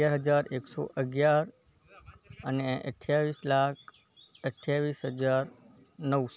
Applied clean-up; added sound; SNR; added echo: none; none; none; none.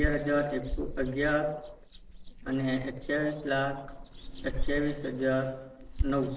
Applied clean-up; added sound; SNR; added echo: neural separator model SepFormer DNS4.